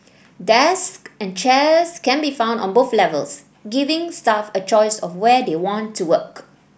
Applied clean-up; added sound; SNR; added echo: none; none; none; none.